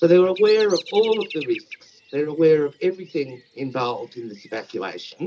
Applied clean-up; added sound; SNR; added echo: none; Bird vocalization, bird call, bird song; 19 dB; reverberation time 0.2 s.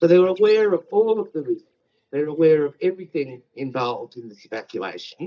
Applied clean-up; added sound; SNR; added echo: neural mask model DeepFilterNet 3.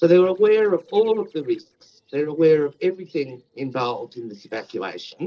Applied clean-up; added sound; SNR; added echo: neural separator model SepFormer DNS4.